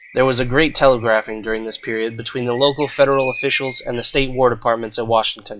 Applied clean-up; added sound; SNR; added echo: classical method log-MMSE.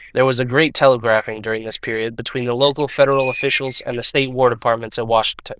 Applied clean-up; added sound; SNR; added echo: neural diffusion model UNIVERSE++.